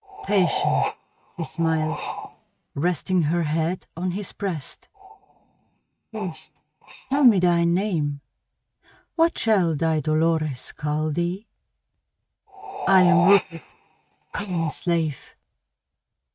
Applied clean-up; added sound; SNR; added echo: neural mask model RNNoise.